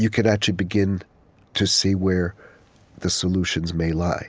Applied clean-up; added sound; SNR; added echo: none; none; none; none.